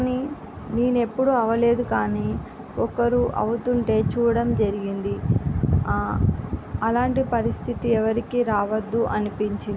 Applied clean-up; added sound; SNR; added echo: none; none; none; none.